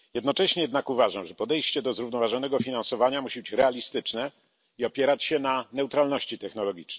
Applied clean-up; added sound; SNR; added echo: none; none; none; none.